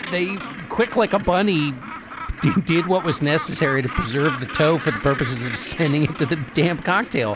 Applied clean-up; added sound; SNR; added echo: none; Gull, seagull; 10 dB; none.